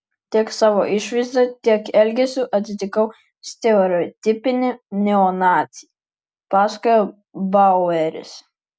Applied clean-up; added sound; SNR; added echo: none; none; none; none.